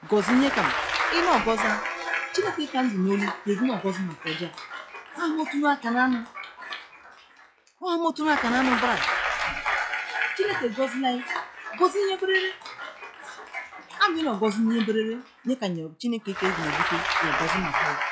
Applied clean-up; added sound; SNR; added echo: classical method log-MMSE.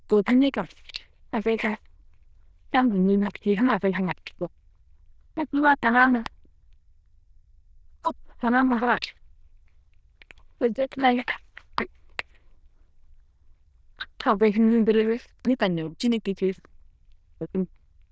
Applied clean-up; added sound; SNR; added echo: neural diffusion model UNIVERSE++.